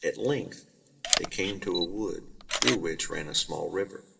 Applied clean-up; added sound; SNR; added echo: none; Camera; 0 dB; reverberation time 1.2 s.